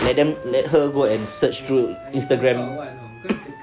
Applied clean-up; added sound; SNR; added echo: none; Wind instrument, woodwind instrument; 17 dB; none.